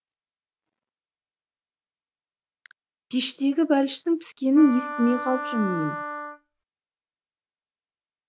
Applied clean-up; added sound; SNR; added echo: none; Wind instrument, woodwind instrument; 6 dB; none.